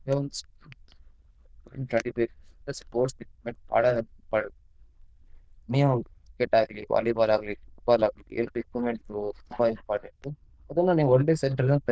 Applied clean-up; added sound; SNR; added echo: neural diffusion model UNIVERSE++.